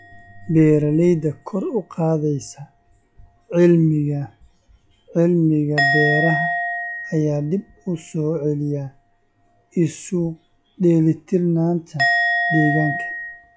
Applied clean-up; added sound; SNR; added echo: classical method log-MMSE.